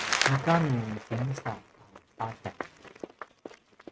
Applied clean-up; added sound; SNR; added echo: neural mask model RNNoise.